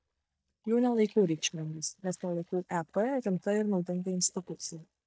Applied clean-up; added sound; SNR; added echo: neural mask model DeepFilterNet 3.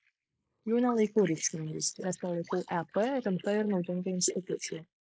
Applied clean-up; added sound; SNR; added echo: neural mask model Resemble Enhance denoiser.